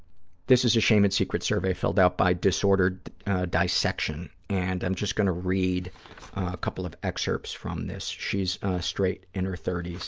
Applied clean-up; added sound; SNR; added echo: none; none; none; none.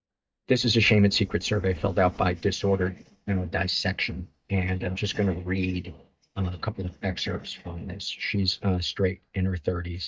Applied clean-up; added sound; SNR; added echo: neural mask model DeepFilterNet 3.